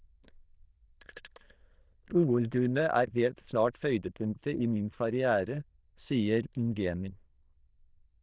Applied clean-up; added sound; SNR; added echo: neural diffusion model UNIVERSE++.